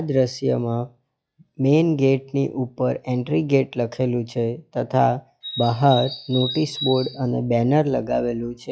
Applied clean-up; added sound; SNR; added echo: classical method log-MMSE.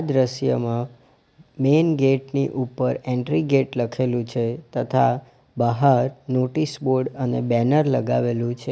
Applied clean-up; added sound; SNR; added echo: none; none; none; none.